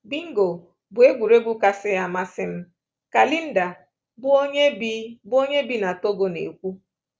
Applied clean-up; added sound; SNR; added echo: none; none; none; none.